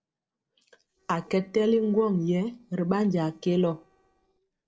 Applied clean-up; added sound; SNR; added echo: neural separator model SepFormer DNS4.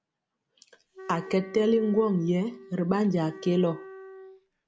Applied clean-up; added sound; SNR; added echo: none; Wind instrument, woodwind instrument; 17 dB; none.